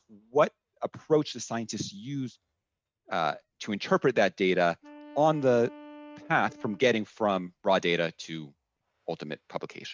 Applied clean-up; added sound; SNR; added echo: neural mask model RNNoise.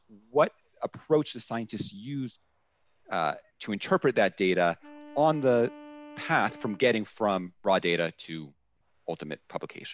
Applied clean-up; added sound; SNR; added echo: none; Wind instrument, woodwind instrument; 20 dB; none.